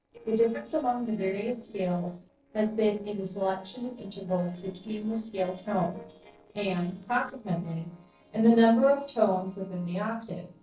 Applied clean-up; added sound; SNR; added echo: neural separator model SepFormer DNS4.